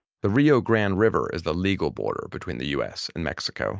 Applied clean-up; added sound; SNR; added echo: none; none; none; none.